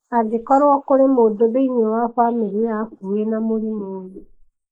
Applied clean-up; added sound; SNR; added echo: neural mask model Resemble Enhance denoiser.